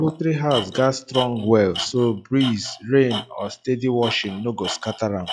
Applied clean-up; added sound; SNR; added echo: classical method log-MMSE.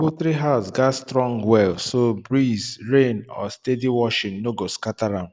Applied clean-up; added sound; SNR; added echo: none; none; none; none.